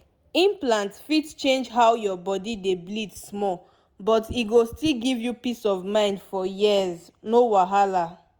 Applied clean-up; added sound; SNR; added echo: none; none; none; none.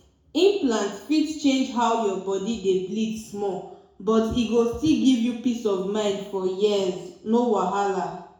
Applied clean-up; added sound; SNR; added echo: none; none; none; reverberation time 0.6 s.